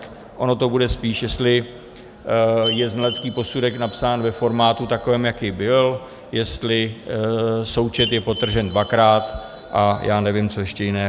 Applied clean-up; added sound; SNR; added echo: none; Chime; 16 dB; none.